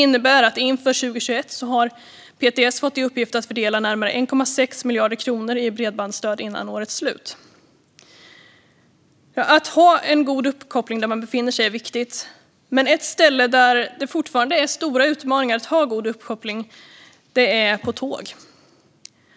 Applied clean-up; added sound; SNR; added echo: none; none; none; none.